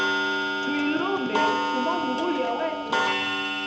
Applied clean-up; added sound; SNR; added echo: none; Clock; -4 dB; reverberation time 0.8 s.